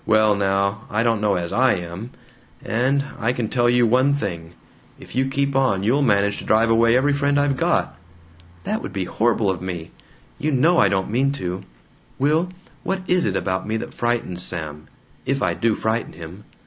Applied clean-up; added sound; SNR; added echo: none; none; none; none.